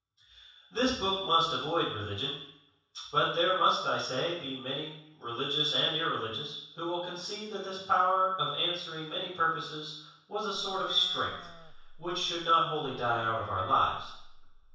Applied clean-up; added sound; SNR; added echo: none; Livestock, farm animals, working animals; 18 dB; reverberation time 0.7 s.